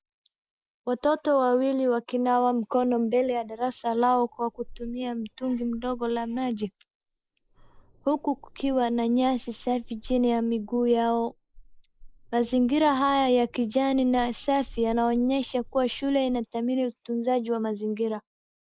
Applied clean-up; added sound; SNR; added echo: neural mask model Resemble Enhance denoiser.